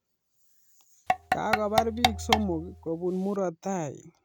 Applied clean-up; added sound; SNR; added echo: none; Tap / Percussion; -2 dB; none.